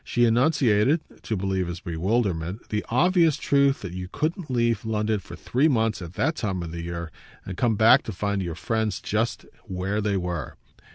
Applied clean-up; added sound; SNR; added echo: none; none; none; none.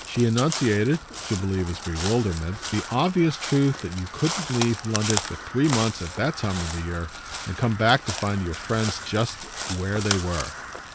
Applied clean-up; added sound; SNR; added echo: none; Crow; 9 dB; none.